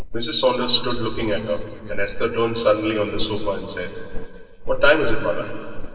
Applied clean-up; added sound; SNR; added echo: neural separator model SepFormer DNS4.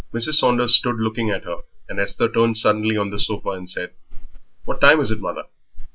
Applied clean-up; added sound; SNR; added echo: none; none; none; none.